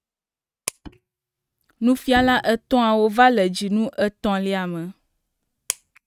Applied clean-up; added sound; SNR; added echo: neural mask model RNNoise.